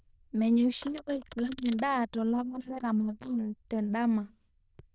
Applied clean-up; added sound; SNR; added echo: neural diffusion model UNIVERSE++.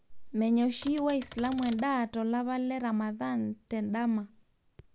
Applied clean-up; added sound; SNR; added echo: none; Typewriter; 18 dB; none.